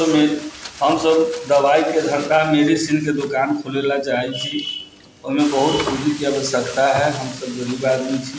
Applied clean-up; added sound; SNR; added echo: none; Frying (food); 16 dB; none.